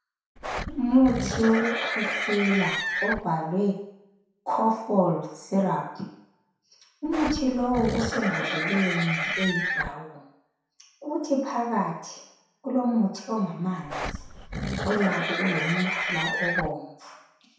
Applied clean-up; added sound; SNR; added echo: none; Livestock, farm animals, working animals; 2 dB; reverberation time 0.7 s.